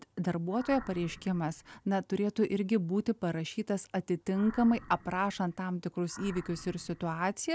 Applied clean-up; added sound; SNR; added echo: none; Animal; 20 dB; none.